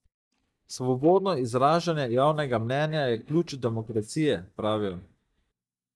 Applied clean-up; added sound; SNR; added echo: neural mask model DeepFilterNet 3.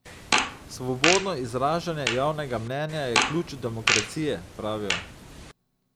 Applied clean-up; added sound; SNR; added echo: none; Fart; 0 dB; none.